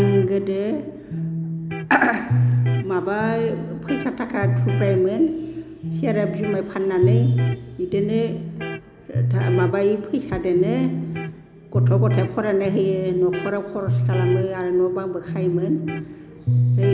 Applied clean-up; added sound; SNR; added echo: none; Electric guitar; 1 dB; none.